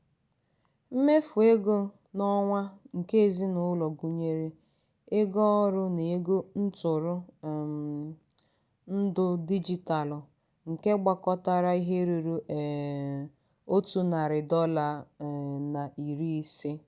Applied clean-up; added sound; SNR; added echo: none; none; none; none.